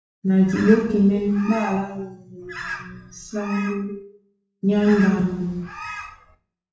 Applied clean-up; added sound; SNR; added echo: classical method WPE with log-MMSE.